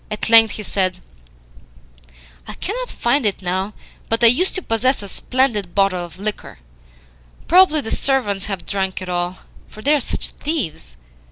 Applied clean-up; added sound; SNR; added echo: none; none; none; none.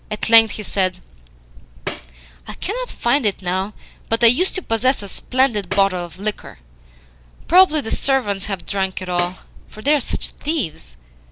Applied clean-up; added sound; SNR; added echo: none; Tambourine; 14 dB; none.